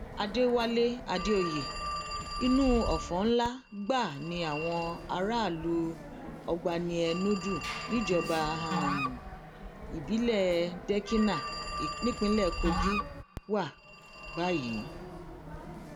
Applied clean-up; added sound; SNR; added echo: none; Telephone + Musical instrument; 6 dB; none.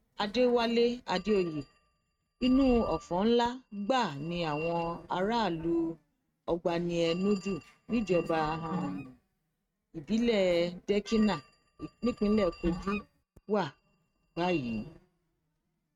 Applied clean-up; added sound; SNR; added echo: neural mask model RNNoise.